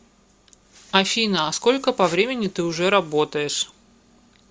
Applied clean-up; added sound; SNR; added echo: none; none; none; none.